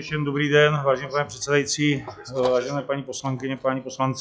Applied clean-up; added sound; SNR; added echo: classical method log-MMSE.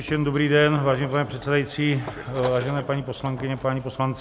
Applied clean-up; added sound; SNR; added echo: none; none; none; none.